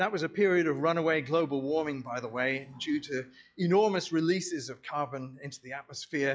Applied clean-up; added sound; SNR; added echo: classical method log-MMSE.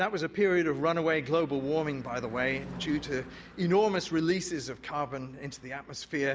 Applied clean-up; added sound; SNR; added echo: none; Car passing by / Engine / Truck; 19 dB; none.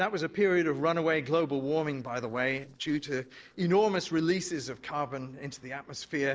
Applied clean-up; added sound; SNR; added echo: neural separator model SepFormer DNS4.